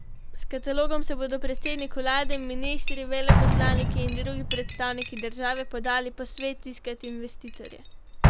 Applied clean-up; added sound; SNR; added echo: none; Explosion + Chink, clink; -5 dB; none.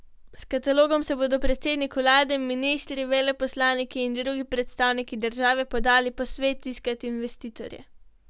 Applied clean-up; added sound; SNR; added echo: none; none; none; none.